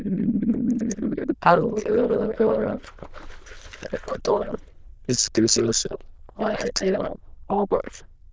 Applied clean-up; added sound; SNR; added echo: neural diffusion model UNIVERSE++.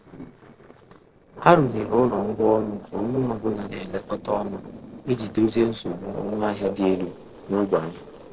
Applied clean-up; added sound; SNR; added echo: neural separator model SepFormer DNS4.